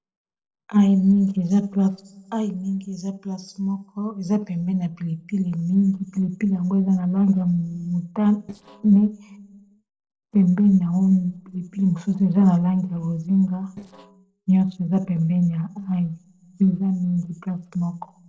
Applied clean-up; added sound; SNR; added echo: neural separator model SepFormer DNS4.